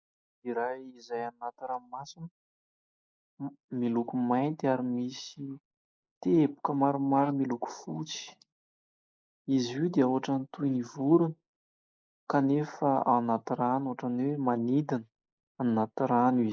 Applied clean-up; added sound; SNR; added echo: neural mask model Resemble Enhance denoiser.